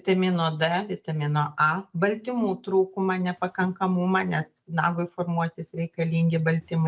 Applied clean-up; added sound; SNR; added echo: none; none; none; none.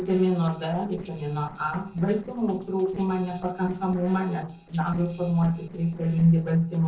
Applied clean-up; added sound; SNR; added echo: neural separator model SepFormer DNS4.